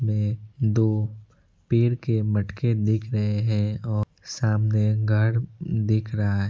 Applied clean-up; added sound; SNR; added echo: none; none; none; none.